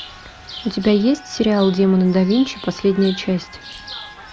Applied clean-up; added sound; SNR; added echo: none; Chirp, tweet; 17 dB; none.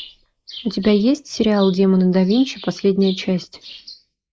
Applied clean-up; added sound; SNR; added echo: neural mask model Resemble Enhance denoiser.